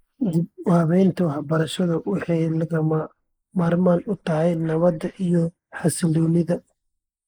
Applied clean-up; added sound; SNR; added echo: neural mask model Resemble Enhance denoiser.